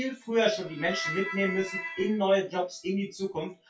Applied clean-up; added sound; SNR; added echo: classical method WPE with log-MMSE.